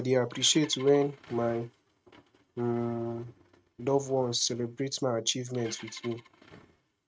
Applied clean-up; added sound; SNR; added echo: neural mask model RNNoise.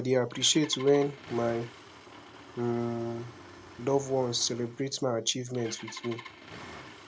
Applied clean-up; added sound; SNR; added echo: none; Engine starting; 17 dB; none.